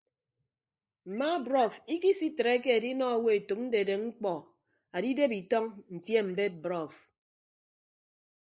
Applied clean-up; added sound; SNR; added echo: neural mask model Resemble Enhance denoiser.